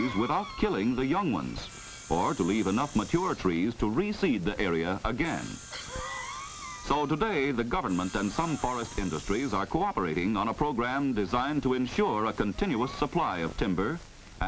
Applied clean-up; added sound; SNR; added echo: none; Sawing + Cough; 17 dB; none.